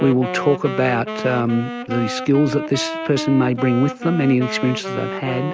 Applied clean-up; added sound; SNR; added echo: none; Wind instrument, woodwind instrument; 8 dB; none.